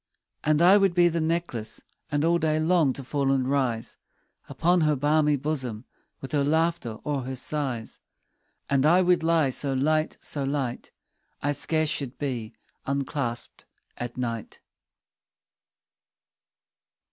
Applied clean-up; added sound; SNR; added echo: none; none; none; none.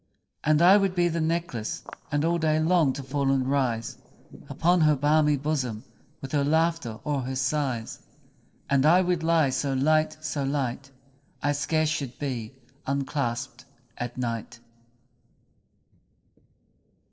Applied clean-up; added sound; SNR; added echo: neural separator model SepFormer DNS4.